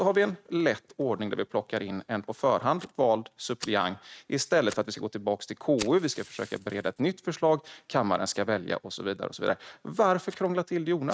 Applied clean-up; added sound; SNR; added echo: neural mask model RNNoise.